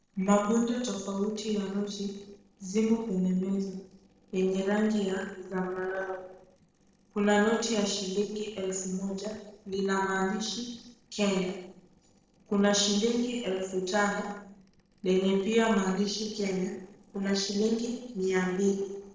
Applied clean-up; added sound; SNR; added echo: neural separator model SepFormer DNS4.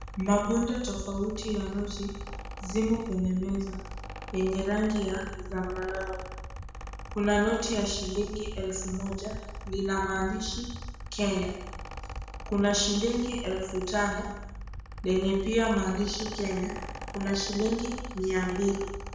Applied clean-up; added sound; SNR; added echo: none; Mechanical fan; 9 dB; reverberation time 0.9 s.